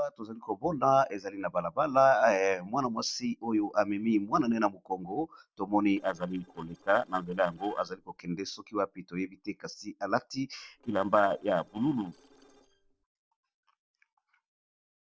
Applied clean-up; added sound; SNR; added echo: neural separator model SepFormer DNS4.